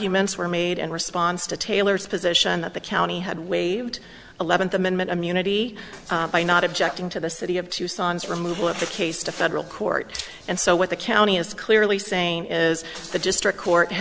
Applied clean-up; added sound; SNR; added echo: none; none; none; none.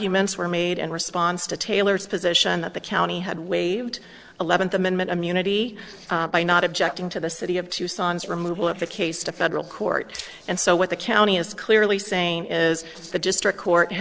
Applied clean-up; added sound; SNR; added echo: neural separator model SepFormer DNS4.